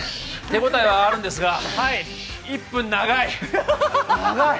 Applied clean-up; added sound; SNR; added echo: none; none; none; none.